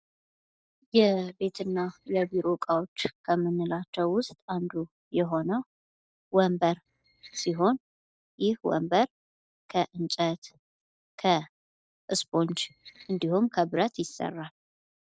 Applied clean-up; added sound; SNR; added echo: neural separator model SepFormer DNS4.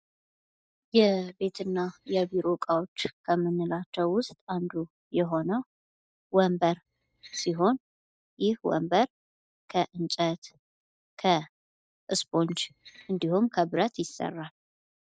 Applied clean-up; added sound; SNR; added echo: neural mask model DeepFilterNet 3.